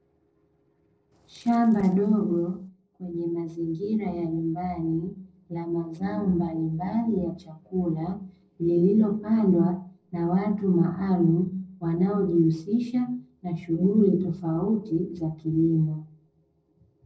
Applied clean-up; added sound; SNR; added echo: neural separator model SepFormer DNS4.